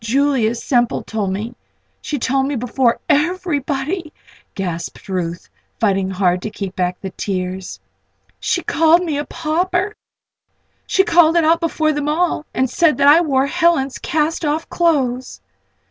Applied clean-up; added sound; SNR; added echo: none; none; none; none.